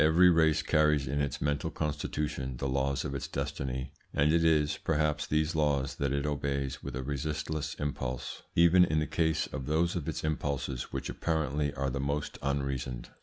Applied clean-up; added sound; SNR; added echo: none; none; none; none.